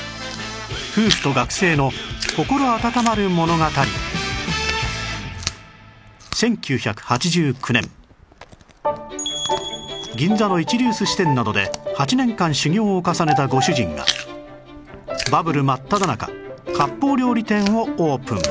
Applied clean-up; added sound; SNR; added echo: none; Chewing, mastication; 14 dB; none.